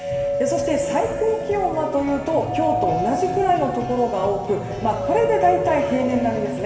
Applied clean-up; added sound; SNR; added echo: none; Doorbell; 5 dB; reverberation time 2.5 s.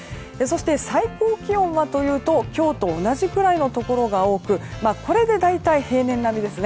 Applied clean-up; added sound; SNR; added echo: none; none; none; none.